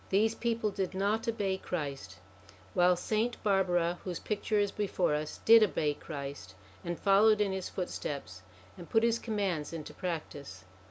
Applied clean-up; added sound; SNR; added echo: none; none; none; none.